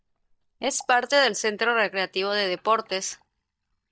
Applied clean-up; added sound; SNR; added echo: neural mask model DeepFilterNet 3.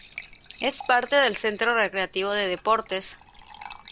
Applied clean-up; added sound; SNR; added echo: none; Fill (with liquid) / Trickle, dribble / Glass; 19 dB; none.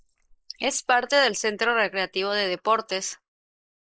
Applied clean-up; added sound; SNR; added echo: neural mask model Resemble Enhance denoiser.